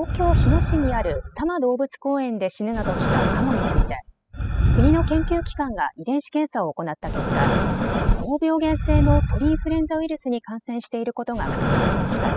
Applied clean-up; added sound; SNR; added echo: classical method spectral subtraction.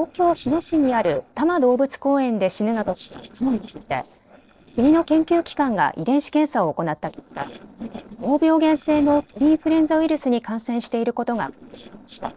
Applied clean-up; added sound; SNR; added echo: neural separator model SepFormer DNS4.